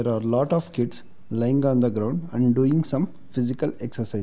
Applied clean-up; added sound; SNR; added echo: none; Mechanisms / Bicycle; 15 dB; none.